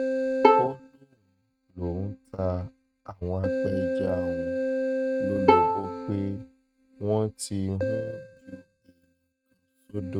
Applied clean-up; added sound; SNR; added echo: neural mask model RNNoise.